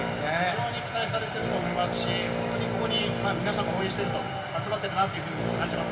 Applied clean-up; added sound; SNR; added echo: none; Brass instrument; 4 dB; reverberation time 2.4 s.